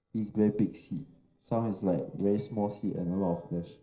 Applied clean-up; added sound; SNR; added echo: neural separator model SepFormer DNS4.